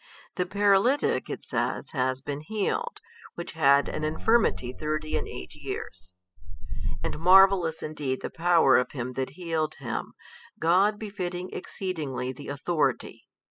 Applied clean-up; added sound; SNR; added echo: classical method spectral subtraction.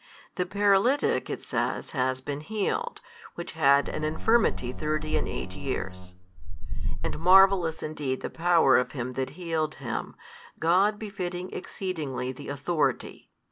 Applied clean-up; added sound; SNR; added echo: none; Boat, Water vehicle; -2 dB; none.